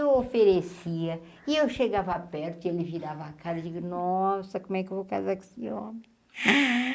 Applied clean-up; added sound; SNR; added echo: none; none; none; none.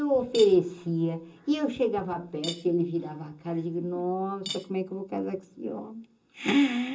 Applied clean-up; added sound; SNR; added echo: none; Cutlery, silverware / Dishes, pots, and pans; 17 dB; reverberation time 0.2 s.